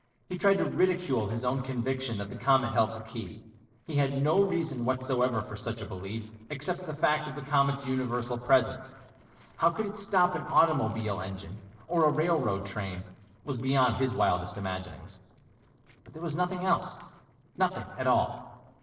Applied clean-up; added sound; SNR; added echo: neural separator model SepFormer DNS4.